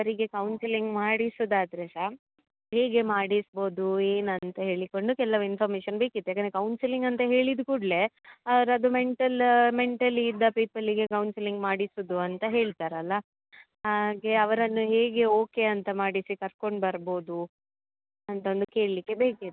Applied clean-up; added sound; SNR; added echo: none; none; none; none.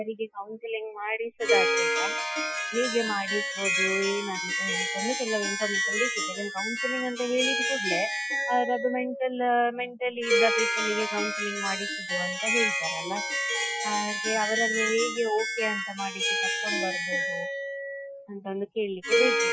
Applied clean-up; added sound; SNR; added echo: classical method Wiener filter.